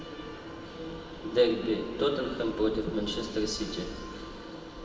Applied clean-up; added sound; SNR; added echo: none; Waves, surf; 15 dB; reverberation time 2.0 s.